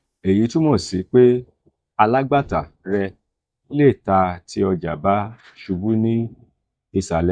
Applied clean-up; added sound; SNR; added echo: neural mask model DeepFilterNet 3.